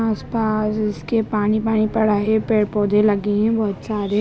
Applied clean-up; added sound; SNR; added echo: none; none; none; none.